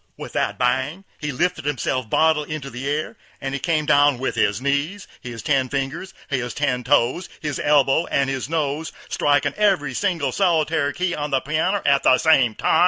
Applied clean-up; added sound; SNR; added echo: none; none; none; none.